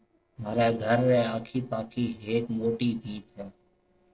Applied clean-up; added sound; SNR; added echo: neural separator model SepFormer DNS4.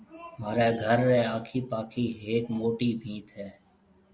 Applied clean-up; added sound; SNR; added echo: none; none; none; none.